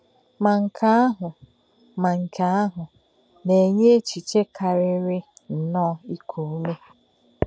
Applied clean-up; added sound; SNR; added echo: none; none; none; none.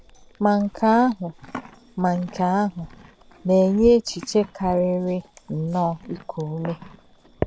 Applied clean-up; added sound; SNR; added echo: none; Livestock, farm animals, working animals; 20 dB; none.